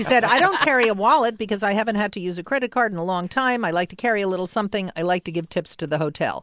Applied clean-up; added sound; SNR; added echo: none; none; none; none.